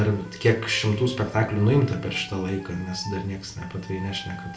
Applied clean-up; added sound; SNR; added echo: none; Wind instrument, woodwind instrument; 18 dB; reverberation time 0.2 s.